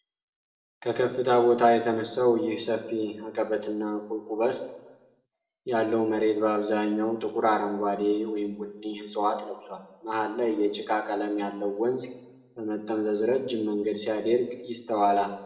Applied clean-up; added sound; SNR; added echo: none; none; none; reverberation time 0.8 s.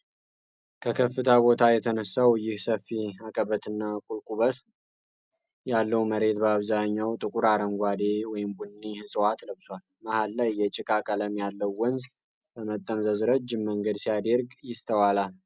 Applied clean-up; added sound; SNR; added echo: none; none; none; none.